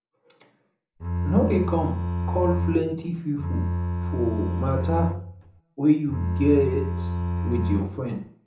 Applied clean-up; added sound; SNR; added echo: none; Bowed string instrument; 0 dB; reverberation time 0.9 s.